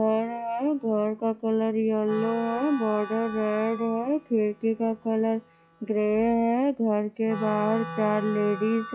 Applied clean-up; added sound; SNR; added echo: classical method log-MMSE.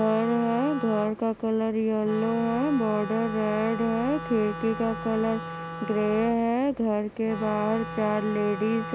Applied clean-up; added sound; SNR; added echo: none; Wind instrument, woodwind instrument; 11 dB; none.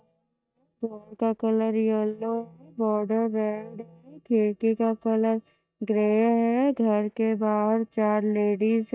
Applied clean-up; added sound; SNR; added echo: neural mask model DeepFilterNet 3.